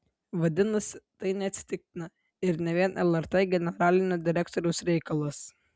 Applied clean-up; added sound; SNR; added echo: none; none; none; none.